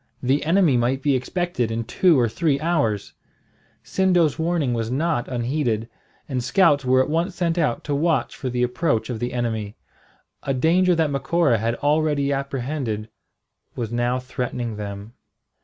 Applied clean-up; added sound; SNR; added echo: none; none; none; none.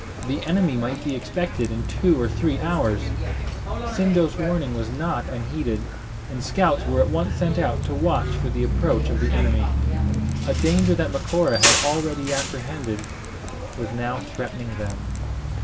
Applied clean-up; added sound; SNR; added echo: none; Bus; 1 dB; reverberation time 2.2 s.